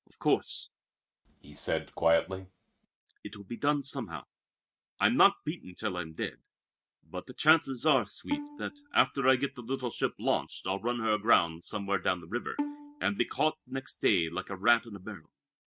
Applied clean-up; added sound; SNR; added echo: neural mask model RNNoise.